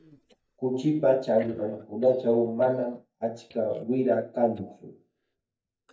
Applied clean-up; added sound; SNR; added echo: neural mask model DeepFilterNet 3.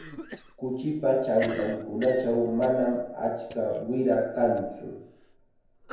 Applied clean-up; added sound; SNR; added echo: none; Cough; 15 dB; reverberation time 0.9 s.